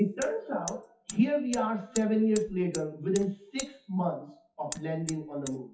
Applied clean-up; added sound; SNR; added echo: classical method WPE with log-MMSE.